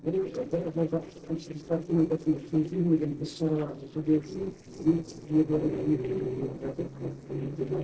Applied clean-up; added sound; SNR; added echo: neural separator model SepFormer DNS4.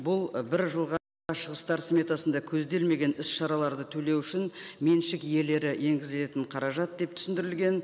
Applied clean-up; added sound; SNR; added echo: none; none; none; none.